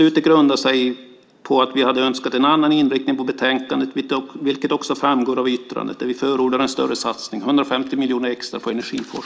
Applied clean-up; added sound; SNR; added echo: none; none; none; none.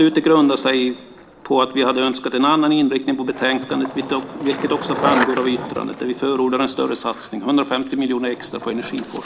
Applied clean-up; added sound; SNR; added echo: none; Skateboard; 12 dB; none.